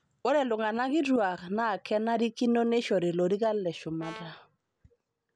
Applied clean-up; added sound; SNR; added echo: none; Brass instrument; 19 dB; none.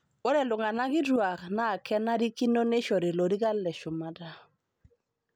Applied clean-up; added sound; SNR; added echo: none; none; none; none.